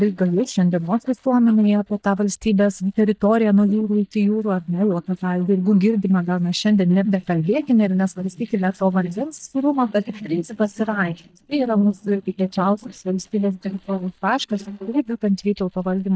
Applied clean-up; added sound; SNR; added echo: neural mask model DeepFilterNet 3.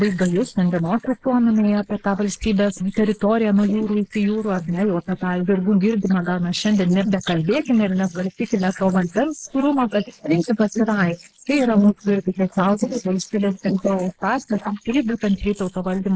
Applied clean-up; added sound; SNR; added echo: neural mask model Resemble Enhance denoiser.